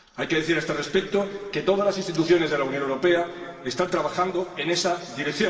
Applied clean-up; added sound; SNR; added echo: none; none; none; reverberation time 2.6 s.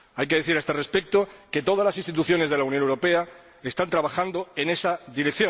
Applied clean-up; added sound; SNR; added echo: none; none; none; none.